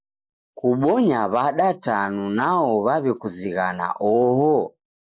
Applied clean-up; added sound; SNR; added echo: neural mask model Resemble Enhance denoiser.